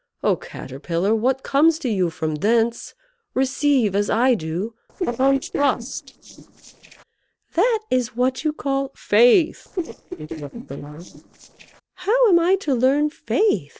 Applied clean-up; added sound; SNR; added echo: neural separator model SepFormer DNS4.